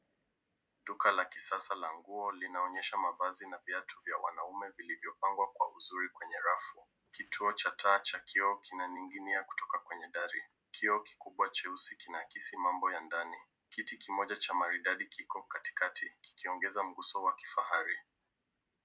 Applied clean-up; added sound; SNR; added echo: none; none; none; none.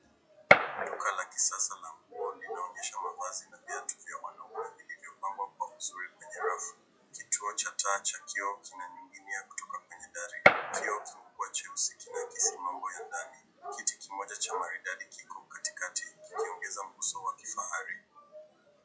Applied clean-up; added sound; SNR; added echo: classical method log-MMSE.